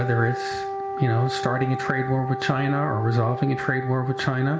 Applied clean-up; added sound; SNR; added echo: none; Wind instrument, woodwind instrument; 7 dB; none.